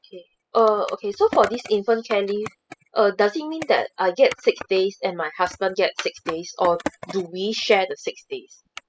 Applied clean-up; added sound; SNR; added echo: classical method spectral subtraction.